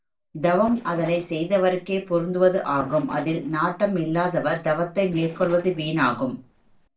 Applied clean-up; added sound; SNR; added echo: neural separator model SepFormer DNS4.